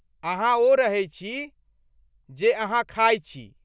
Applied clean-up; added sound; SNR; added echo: none; none; none; none.